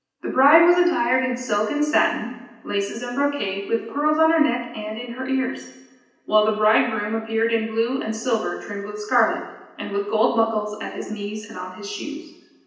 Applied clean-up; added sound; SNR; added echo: none; none; none; reverberation time 0.9 s.